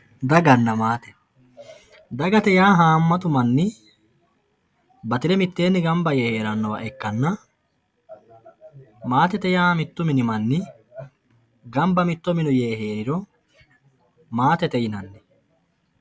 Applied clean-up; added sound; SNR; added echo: none; none; none; none.